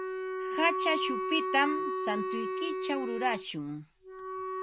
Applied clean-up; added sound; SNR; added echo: none; Wind instrument, woodwind instrument; 1 dB; none.